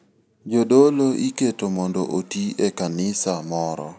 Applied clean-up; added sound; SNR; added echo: none; none; none; none.